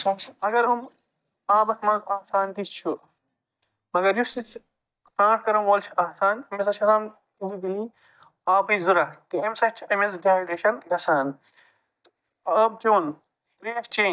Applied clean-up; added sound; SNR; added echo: neural mask model DeepFilterNet 3.